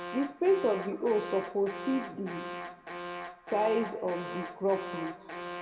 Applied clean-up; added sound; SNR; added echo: none; Alarm; 9 dB; reverberation time 1.7 s.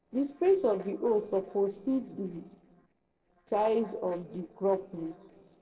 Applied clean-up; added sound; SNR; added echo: neural separator model SepFormer DNS4.